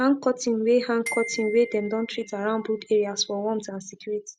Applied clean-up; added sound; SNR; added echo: none; Glockenspiel; 14 dB; none.